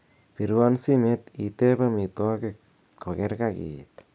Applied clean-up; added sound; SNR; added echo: none; none; none; none.